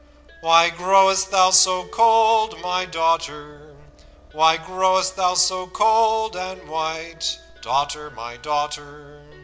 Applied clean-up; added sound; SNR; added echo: none; none; none; none.